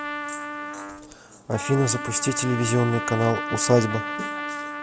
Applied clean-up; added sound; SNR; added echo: none; Trumpet; 6 dB; none.